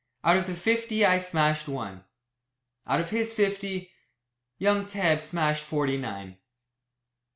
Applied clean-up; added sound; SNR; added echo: none; none; none; none.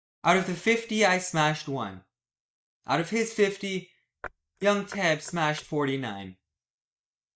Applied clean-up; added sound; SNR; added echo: neural mask model DeepFilterNet 3.